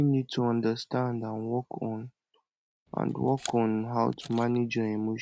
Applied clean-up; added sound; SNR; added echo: neural mask model RNNoise.